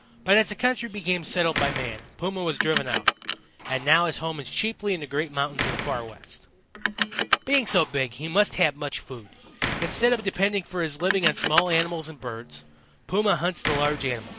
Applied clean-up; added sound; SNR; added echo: none; Slam + Car; 5 dB; none.